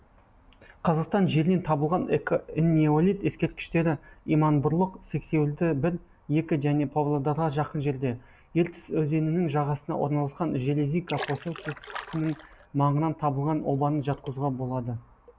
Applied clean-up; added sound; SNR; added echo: none; Splash, splatter; 12 dB; none.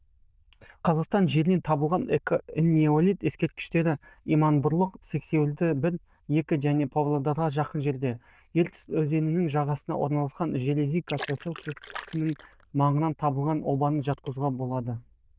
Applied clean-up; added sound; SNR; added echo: neural diffusion model UNIVERSE++.